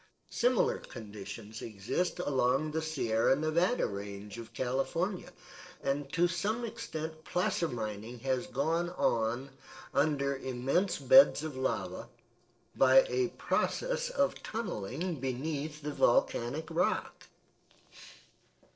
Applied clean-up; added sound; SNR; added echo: neural separator model SepFormer DNS4.